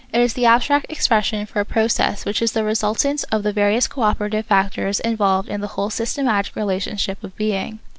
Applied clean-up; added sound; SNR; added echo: none; none; none; none.